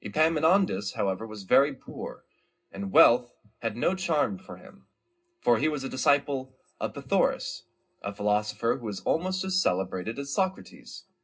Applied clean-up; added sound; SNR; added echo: none; none; none; reverberation time 0.2 s.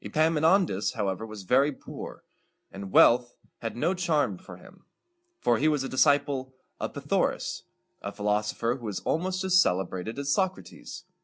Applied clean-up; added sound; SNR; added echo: none; none; none; none.